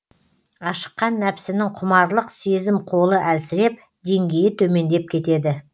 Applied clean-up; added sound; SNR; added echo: none; none; none; none.